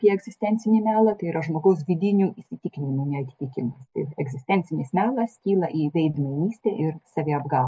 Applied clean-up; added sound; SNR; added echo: none; none; none; none.